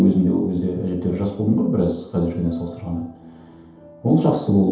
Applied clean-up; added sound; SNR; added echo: none; none; none; reverberation time 0.8 s.